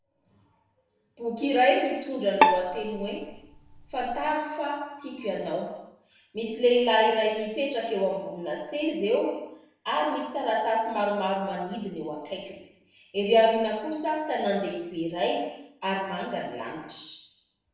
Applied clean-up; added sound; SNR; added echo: none; Bowed string instrument; 0 dB; reverberation time 0.8 s.